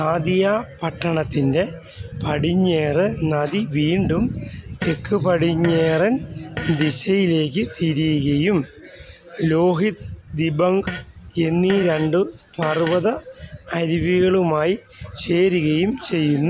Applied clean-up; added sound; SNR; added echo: none; Fart; 13 dB; none.